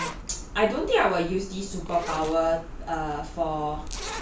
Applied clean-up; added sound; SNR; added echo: none; Zipper (clothing); 14 dB; none.